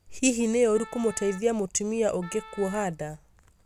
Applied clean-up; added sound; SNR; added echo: none; Wind instrument, woodwind instrument; 19 dB; none.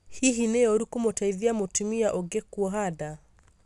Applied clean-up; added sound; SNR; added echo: none; none; none; none.